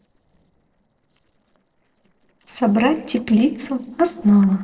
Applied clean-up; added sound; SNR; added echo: neural separator model SepFormer DNS4.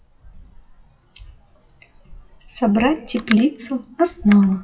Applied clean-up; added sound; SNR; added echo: classical method WPE with log-MMSE.